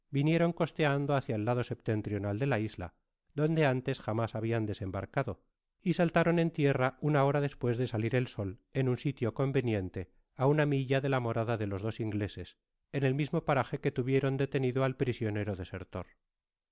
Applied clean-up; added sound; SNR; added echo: none; none; none; none.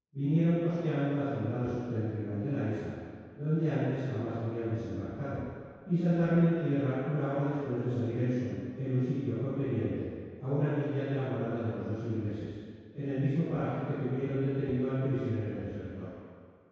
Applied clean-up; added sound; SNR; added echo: none; Bowed string instrument; 19 dB; reverberation time 2.0 s.